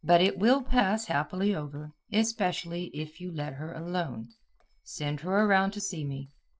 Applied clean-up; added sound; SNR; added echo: neural separator model SepFormer DNS4.